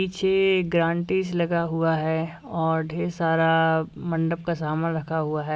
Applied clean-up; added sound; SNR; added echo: none; none; none; none.